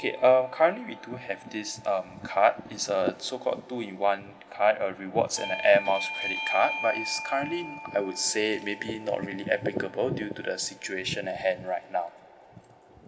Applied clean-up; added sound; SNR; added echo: none; Bell / Doorbell; 12 dB; none.